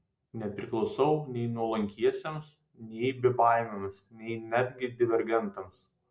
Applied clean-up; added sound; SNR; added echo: none; none; none; none.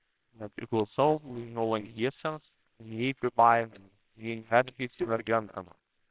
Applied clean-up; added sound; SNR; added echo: neural separator model SepFormer WHAMR!.